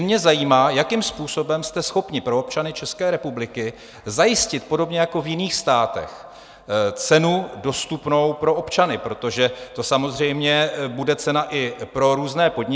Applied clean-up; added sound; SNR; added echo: none; none; none; none.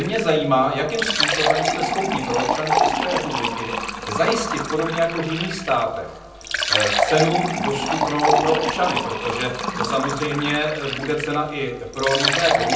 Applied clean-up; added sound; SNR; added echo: none; Fill (with liquid); 0 dB; reverberation time 0.6 s.